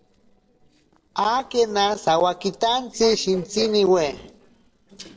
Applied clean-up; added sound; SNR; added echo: neural separator model SepFormer DNS4.